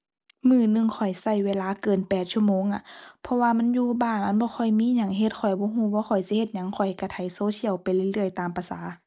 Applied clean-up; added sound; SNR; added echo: none; none; none; none.